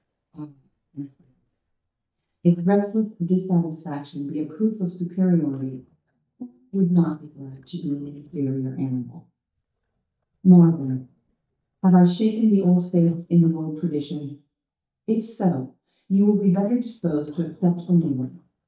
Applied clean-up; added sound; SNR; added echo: neural mask model DeepFilterNet 3.